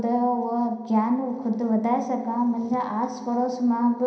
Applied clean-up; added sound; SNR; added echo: none; none; none; reverberation time 0.5 s.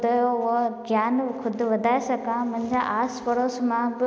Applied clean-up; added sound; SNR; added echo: none; none; none; none.